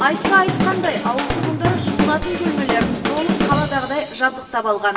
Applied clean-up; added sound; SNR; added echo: none; Drum / Drum kit; 1 dB; reverberation time 0.8 s.